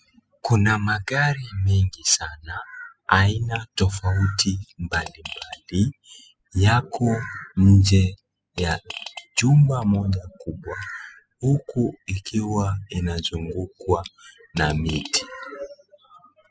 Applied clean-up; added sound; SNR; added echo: classical method spectral subtraction.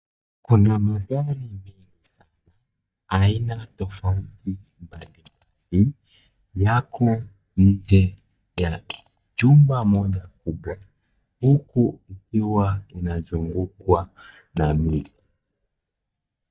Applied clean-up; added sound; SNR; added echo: neural mask model DeepFilterNet 3.